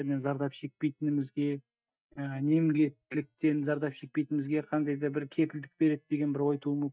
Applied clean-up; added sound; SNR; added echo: neural mask model DeepFilterNet 3.